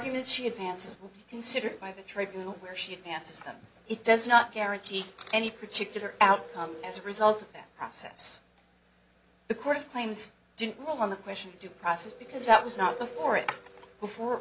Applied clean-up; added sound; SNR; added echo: none; none; none; none.